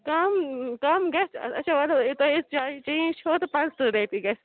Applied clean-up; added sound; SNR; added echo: none; none; none; none.